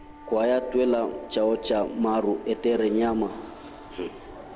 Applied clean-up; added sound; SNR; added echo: none; Wind instrument, woodwind instrument + Fixed-wing aircraft, airplane; 17 dB; none.